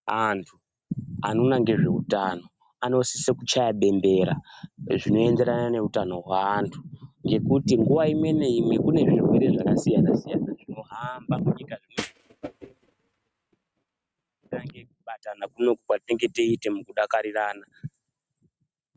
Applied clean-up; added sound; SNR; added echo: neural mask model RNNoise.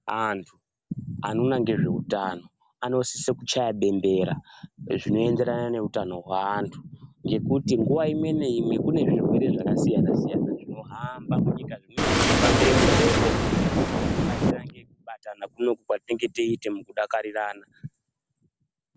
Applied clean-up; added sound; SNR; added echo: none; Waves, surf; -4 dB; none.